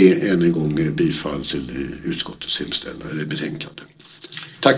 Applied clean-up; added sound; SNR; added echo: neural separator model SepFormer DNS4.